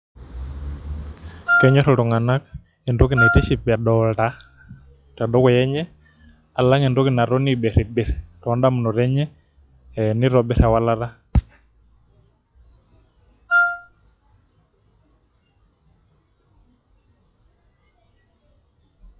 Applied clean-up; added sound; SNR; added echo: classical method log-MMSE.